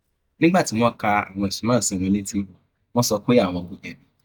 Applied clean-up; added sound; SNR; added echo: neural mask model DeepFilterNet 3.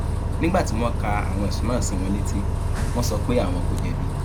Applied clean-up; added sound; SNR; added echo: none; Bus; -4 dB; none.